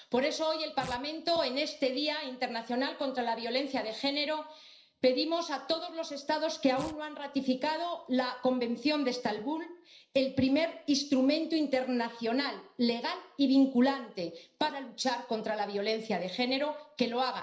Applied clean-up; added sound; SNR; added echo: neural separator model SepFormer DNS4.